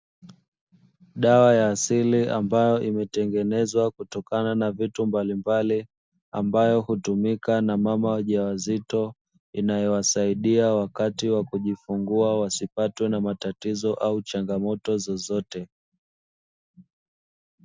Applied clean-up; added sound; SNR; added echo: none; none; none; none.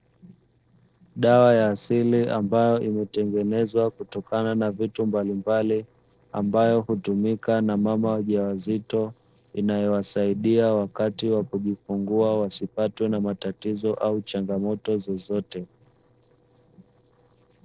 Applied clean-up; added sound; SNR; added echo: neural separator model SepFormer DNS4.